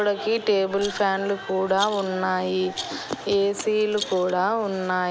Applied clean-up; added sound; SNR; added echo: none; Rattle; 17 dB; none.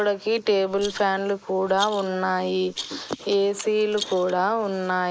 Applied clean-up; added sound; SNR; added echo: neural mask model Resemble Enhance denoiser.